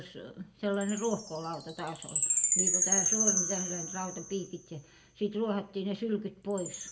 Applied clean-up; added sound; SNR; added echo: none; Chime; -2 dB; reverberation time 0.5 s.